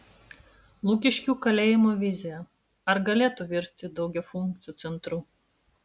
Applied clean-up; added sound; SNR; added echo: none; none; none; none.